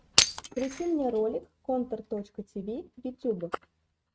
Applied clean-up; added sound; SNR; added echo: neural mask model RNNoise.